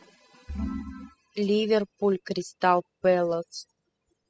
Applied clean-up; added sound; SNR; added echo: classical method spectral subtraction.